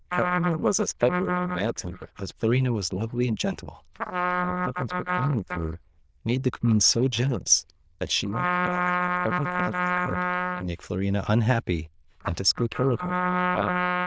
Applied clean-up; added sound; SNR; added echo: neural diffusion model UNIVERSE++.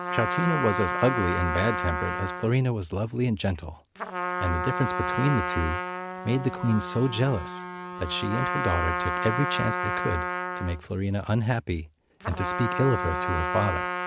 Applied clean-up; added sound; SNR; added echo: none; Trumpet; 3 dB; none.